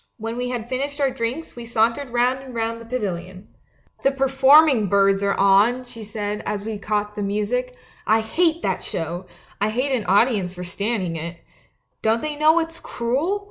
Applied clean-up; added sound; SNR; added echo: none; none; none; none.